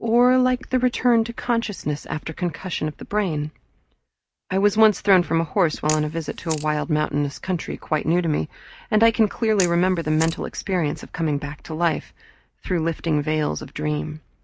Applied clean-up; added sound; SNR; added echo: none; Camera; 15 dB; none.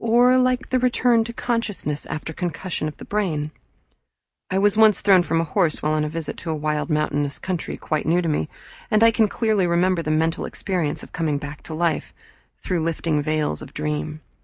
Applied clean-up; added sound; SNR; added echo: none; none; none; none.